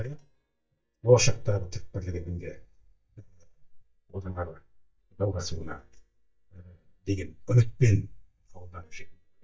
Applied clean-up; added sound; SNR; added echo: neural mask model DeepFilterNet 3.